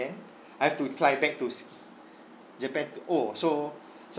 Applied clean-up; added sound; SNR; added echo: none; none; none; none.